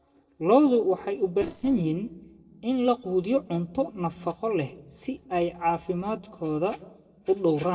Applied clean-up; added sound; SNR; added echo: neural separator model SepFormer DNS4.